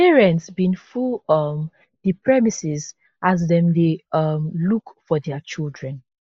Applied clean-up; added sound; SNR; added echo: neural mask model Resemble Enhance denoiser.